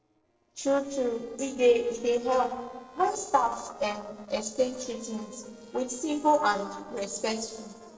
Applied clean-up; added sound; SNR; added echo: neural separator model SepFormer DNS4.